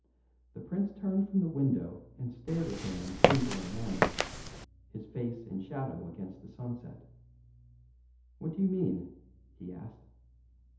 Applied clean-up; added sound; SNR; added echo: none; Walk, footsteps; -5 dB; reverberation time 0.8 s.